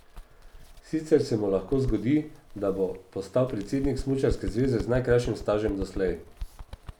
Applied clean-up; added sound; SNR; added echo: none; Bird; 11 dB; none.